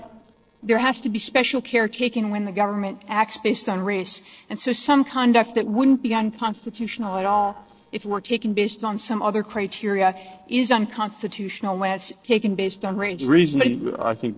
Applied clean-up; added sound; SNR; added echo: neural separator model SepFormer DNS4.